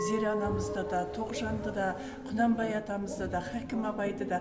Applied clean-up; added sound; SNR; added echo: none; Glass; 8 dB; none.